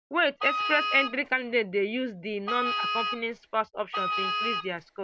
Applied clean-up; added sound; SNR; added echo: none; Wind instrument, woodwind instrument; 2 dB; none.